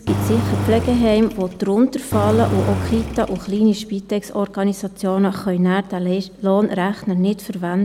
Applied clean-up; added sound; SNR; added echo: none; Engine; 5 dB; none.